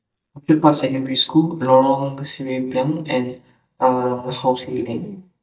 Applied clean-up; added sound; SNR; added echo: neural mask model DeepFilterNet 3.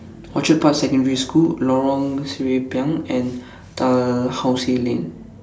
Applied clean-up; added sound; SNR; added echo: none; none; none; none.